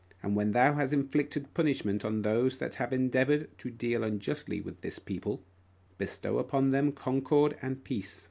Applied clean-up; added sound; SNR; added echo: none; none; none; none.